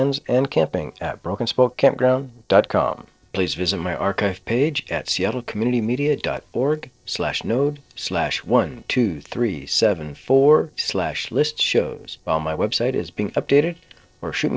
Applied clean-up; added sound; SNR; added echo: neural separator model SepFormer DNS4.